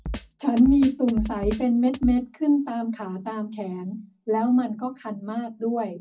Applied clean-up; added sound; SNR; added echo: none; Drum kit; 14 dB; reverberation time 0.4 s.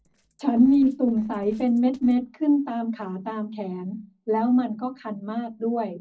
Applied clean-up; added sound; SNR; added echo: neural separator model SepFormer DNS4.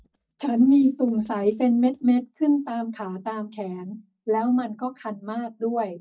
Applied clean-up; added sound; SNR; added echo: neural mask model DeepFilterNet 3.